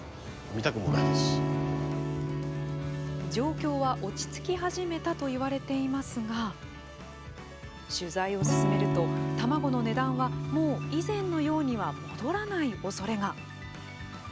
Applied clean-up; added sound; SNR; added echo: none; Electric guitar / Strum; 1 dB; none.